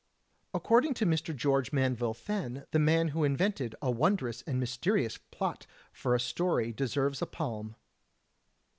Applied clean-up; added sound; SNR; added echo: none; none; none; none.